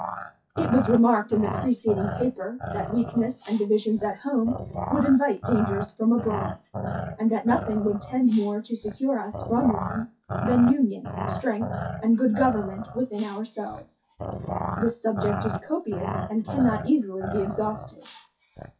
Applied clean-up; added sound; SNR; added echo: classical method WPE with log-MMSE.